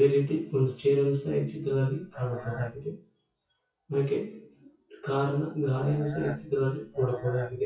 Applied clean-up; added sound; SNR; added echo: classical method WPE with log-MMSE.